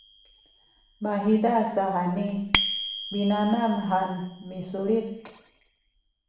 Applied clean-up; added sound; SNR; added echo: none; Bicycle bell; 8 dB; reverberation time 0.8 s.